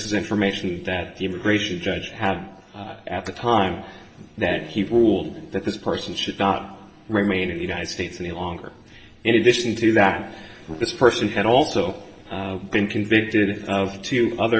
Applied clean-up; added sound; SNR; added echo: neural separator model SepFormer DNS4.